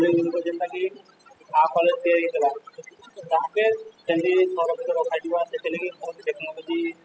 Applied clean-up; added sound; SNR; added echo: classical method spectral subtraction.